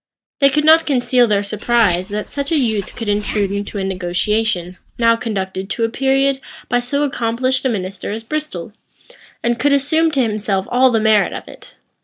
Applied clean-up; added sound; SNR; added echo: neural mask model DeepFilterNet 3.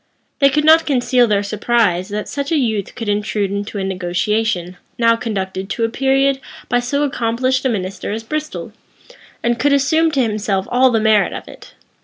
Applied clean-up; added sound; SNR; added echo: none; none; none; none.